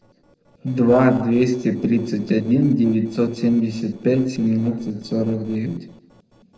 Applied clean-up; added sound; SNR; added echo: neural separator model SepFormer DNS4.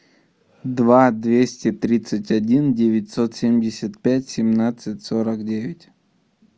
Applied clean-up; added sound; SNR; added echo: none; none; none; none.